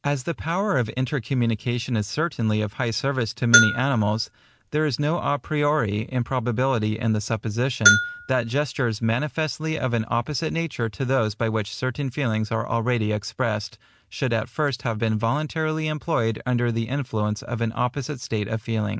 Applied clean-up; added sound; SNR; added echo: none; Bell; 2 dB; none.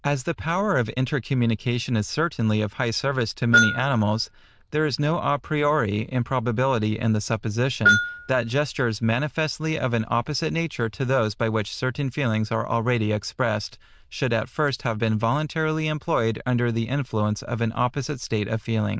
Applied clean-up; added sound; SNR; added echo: neural diffusion model UNIVERSE++.